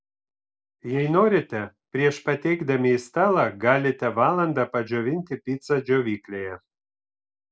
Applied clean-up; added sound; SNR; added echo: neural separator model SepFormer DNS4.